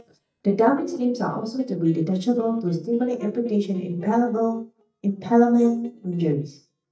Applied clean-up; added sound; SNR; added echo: neural mask model DeepFilterNet 3.